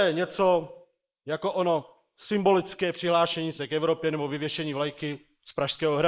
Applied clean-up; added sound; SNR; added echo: neural mask model Resemble Enhance denoiser.